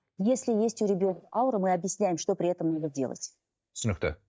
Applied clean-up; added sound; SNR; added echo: neural mask model DeepFilterNet 3.